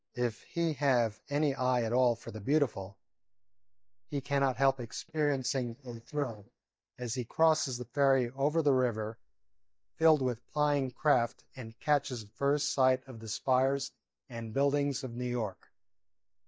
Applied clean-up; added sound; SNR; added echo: neural mask model DeepFilterNet 3.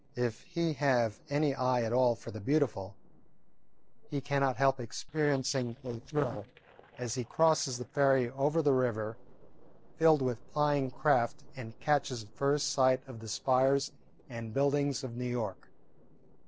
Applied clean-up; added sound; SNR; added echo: neural separator model SepFormer DNS4.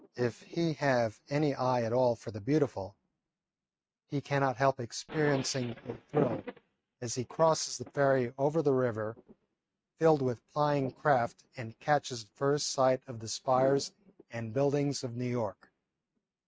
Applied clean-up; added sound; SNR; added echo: neural mask model RNNoise.